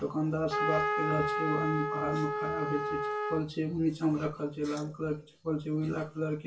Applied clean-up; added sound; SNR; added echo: none; Trumpet; 0 dB; reverberation time 0.3 s.